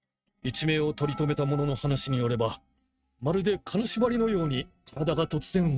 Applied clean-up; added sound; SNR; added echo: neural mask model RNNoise.